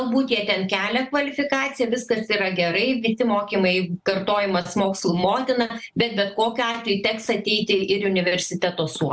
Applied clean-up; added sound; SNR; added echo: none; none; none; none.